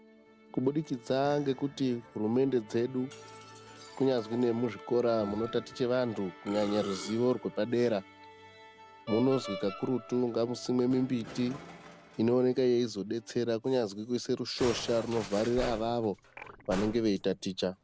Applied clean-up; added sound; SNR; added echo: none; Musical instrument; 15 dB; none.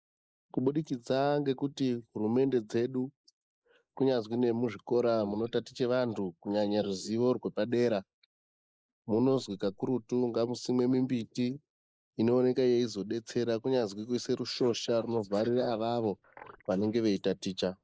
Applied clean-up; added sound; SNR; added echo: neural mask model Resemble Enhance denoiser.